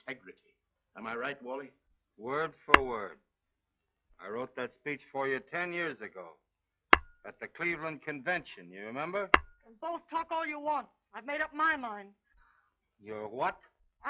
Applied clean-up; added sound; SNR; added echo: classical method log-MMSE.